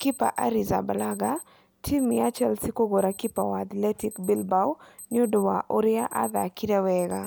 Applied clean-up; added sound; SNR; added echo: none; Alarm; 20 dB; none.